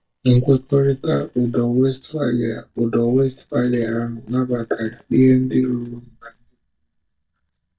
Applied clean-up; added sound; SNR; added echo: neural mask model DeepFilterNet 3.